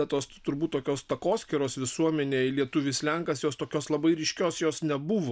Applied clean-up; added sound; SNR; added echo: none; none; none; none.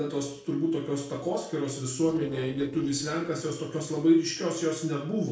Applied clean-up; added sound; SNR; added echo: neural separator model SepFormer DNS4.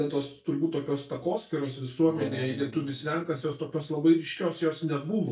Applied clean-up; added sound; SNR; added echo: neural mask model DeepFilterNet 3.